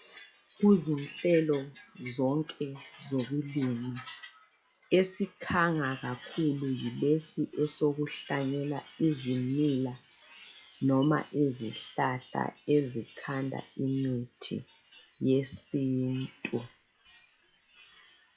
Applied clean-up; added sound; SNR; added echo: classical method log-MMSE.